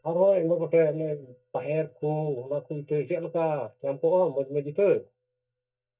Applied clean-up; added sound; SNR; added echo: neural mask model DeepFilterNet 3.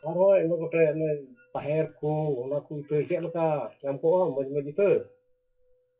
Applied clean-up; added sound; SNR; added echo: classical method WPE with log-MMSE.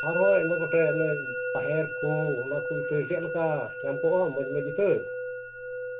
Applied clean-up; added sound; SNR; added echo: none; Musical instrument; 4 dB; reverberation time 0.2 s.